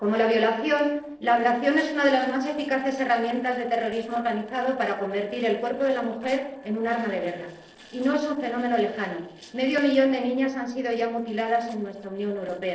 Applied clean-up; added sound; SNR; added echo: neural separator model SepFormer DNS4.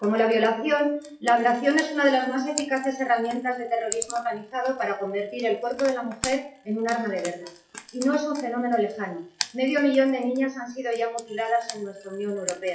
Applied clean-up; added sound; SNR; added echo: classical method WPE with log-MMSE.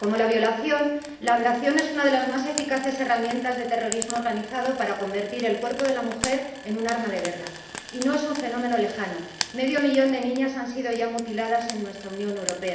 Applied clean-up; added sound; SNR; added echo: none; Frying (food); 13 dB; reverberation time 0.8 s.